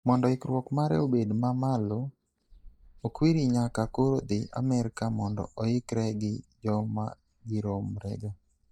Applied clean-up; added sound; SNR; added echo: neural mask model DeepFilterNet 3.